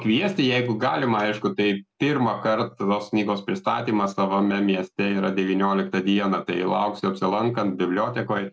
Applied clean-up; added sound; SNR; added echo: none; none; none; none.